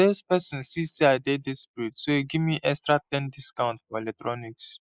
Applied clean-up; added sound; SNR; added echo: neural mask model Resemble Enhance denoiser.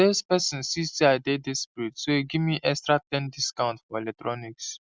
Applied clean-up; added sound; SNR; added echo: none; none; none; none.